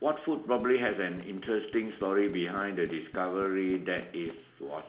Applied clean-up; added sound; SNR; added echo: none; Tools; 20 dB; reverberation time 0.4 s.